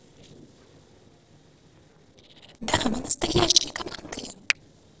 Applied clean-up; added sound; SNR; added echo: neural separator model SepFormer DNS4.